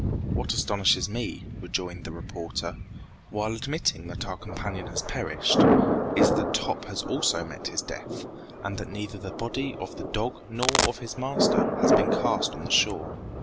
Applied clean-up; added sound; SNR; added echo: none; Domestic sounds, home sounds + Thunder; -3 dB; none.